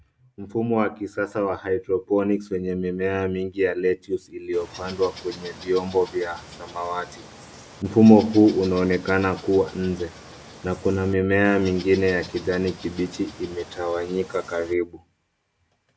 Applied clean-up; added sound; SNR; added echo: none; Water / Bird; 19 dB; none.